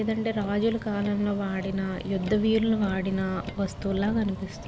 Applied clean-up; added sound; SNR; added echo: none; Motor vehicle (road); 12 dB; none.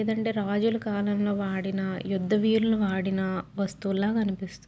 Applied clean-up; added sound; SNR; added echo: none; none; none; none.